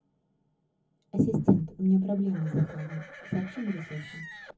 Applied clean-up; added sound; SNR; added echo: none; Livestock, farm animals, working animals; 18 dB; reverberation time 0.3 s.